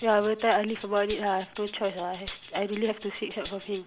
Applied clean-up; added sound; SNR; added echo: none; Tambourine; 18 dB; none.